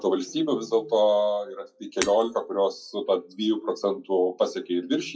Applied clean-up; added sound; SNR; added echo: classical method WPE with log-MMSE.